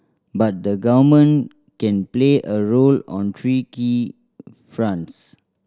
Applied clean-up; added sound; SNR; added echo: none; none; none; none.